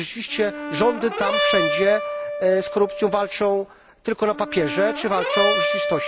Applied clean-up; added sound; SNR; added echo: none; Brass instrument; 3 dB; none.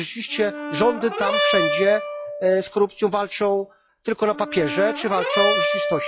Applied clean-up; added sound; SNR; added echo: classical method log-MMSE.